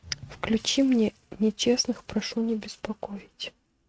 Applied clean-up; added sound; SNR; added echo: neural mask model RNNoise.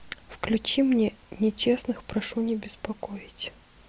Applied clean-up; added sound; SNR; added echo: none; none; none; none.